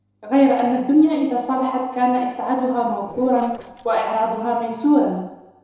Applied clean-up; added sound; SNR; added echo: neural separator model SepFormer DNS4.